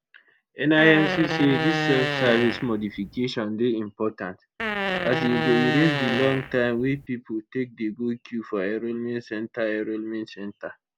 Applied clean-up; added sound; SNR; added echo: none; Fart; 2 dB; none.